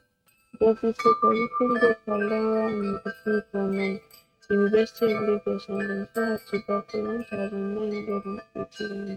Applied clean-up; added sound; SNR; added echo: neural mask model RNNoise.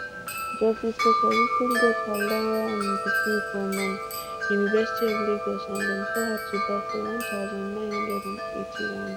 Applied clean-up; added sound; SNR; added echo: none; Wind chime; 0 dB; none.